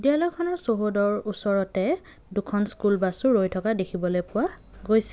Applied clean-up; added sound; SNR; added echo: none; none; none; none.